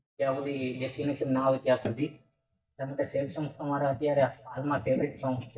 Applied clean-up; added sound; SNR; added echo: neural mask model DeepFilterNet 3.